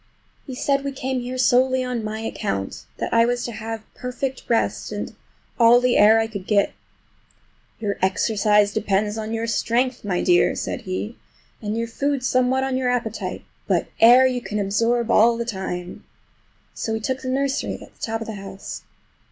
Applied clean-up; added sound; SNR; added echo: none; none; none; none.